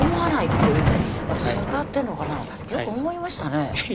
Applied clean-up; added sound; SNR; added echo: none; Thunder; -1 dB; none.